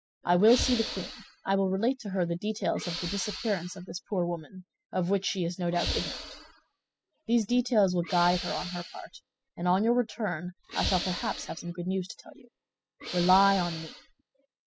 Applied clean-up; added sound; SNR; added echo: classical method spectral subtraction.